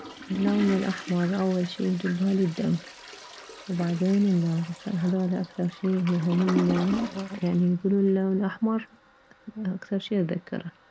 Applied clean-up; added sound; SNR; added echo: none; Toilet flush; 13 dB; none.